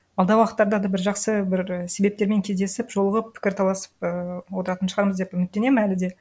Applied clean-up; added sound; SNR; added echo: none; none; none; none.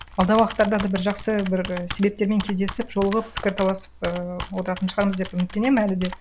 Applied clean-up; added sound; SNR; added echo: none; Computer keyboard; 12 dB; none.